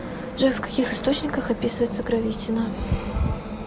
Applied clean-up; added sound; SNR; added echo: none; none; none; none.